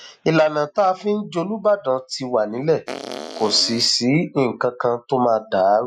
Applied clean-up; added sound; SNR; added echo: classical method Wiener filter.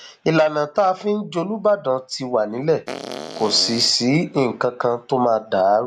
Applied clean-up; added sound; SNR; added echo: none; Fart; 11 dB; none.